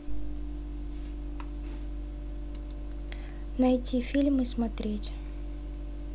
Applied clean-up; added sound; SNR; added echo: none; none; none; none.